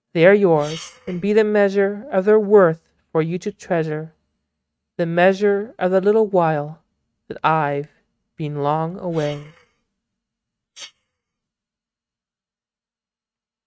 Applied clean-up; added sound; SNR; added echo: neural mask model RNNoise.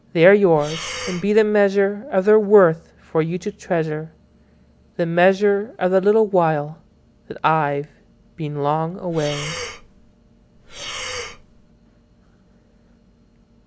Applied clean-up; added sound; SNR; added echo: none; Breathing; 12 dB; none.